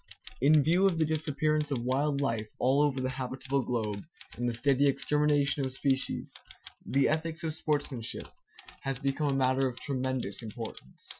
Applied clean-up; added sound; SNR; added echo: classical method Wiener filter.